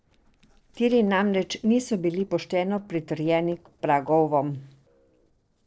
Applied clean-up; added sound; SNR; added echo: neural separator model SepFormer DNS4.